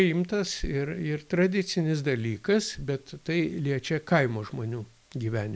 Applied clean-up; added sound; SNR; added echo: none; none; none; none.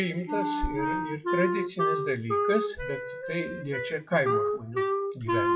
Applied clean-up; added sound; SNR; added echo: classical method WPE with log-MMSE.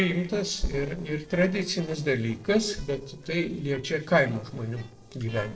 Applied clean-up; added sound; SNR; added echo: neural separator model SepFormer DNS4.